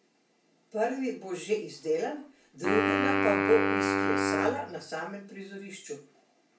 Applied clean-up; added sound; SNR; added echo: none; Wind instrument, woodwind instrument; -3 dB; reverberation time 0.3 s.